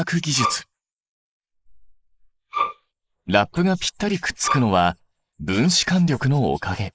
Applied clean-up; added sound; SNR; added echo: neural mask model Resemble Enhance denoiser.